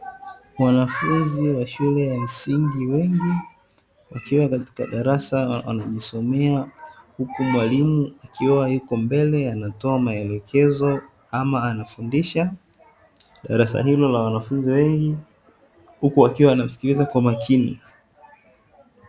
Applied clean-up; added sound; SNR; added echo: none; none; none; none.